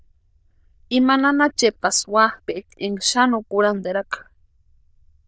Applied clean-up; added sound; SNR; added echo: neural diffusion model UNIVERSE++.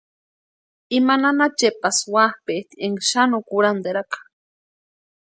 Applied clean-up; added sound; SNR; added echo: none; none; none; none.